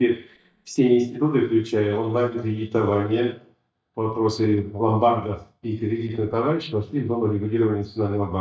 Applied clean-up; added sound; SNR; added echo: neural mask model DeepFilterNet 3.